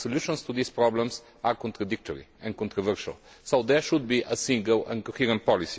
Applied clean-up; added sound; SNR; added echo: none; none; none; none.